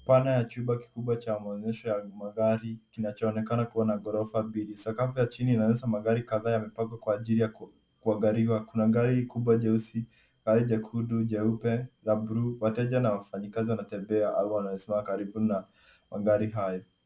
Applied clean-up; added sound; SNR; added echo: none; none; none; none.